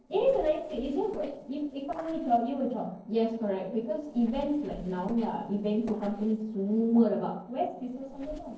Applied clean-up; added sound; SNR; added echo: neural separator model SepFormer DNS4.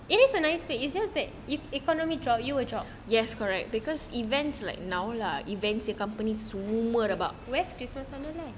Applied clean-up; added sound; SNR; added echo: none; none; none; none.